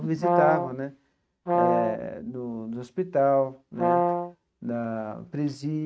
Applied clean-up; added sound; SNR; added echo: neural mask model RNNoise.